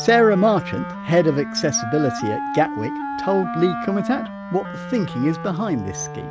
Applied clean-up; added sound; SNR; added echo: none; Wind instrument, woodwind instrument; 8 dB; none.